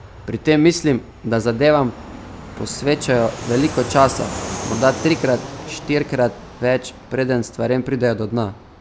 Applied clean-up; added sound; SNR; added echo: none; Fixed-wing aircraft, airplane; 13 dB; none.